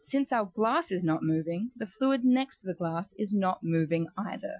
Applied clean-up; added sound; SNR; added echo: classical method Wiener filter.